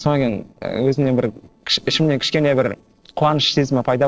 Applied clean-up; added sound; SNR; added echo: neural separator model SepFormer DNS4.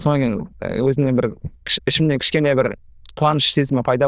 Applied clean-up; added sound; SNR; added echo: neural diffusion model UNIVERSE++.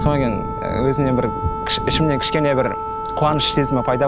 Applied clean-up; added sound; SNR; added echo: none; Thunder / Rain + Wind instrument, woodwind instrument; 4 dB; none.